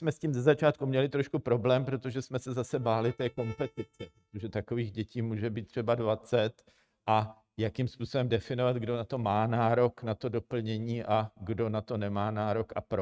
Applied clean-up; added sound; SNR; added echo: neural mask model RNNoise.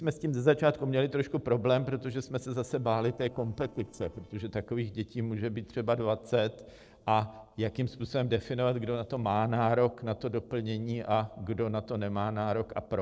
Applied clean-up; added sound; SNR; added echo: neural separator model SepFormer DNS4.